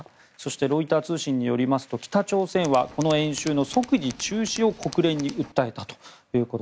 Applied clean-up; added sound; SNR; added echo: none; Tools; 17 dB; none.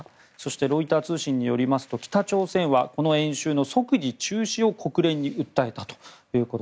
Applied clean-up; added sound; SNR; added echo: none; none; none; none.